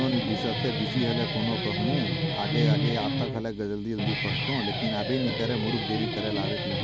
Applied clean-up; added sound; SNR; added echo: none; Guitar; -1 dB; none.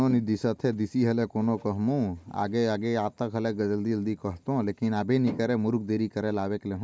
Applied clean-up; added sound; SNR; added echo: none; none; none; none.